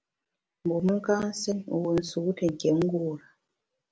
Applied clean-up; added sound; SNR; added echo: none; none; none; none.